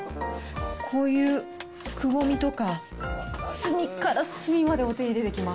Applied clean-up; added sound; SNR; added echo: none; none; none; none.